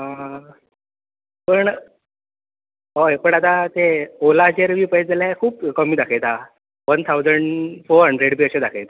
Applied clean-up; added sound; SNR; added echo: none; none; none; none.